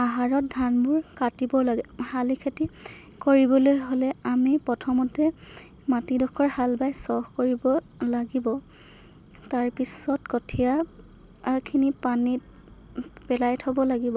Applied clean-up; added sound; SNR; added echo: none; none; none; none.